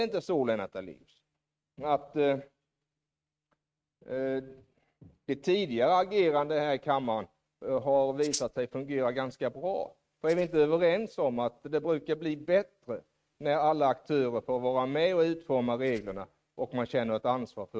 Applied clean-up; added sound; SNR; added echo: neural mask model RNNoise.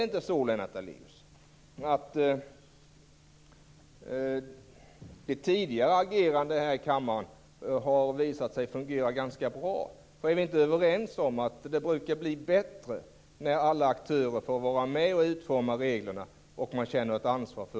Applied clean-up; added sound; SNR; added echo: none; none; none; none.